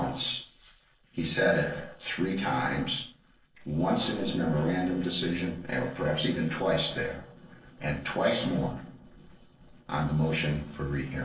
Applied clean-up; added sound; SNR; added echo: neural separator model SepFormer DNS4.